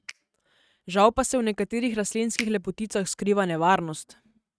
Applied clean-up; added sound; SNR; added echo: neural mask model RNNoise.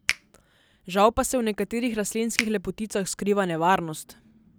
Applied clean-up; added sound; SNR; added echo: none; Finger snapping; 11 dB; none.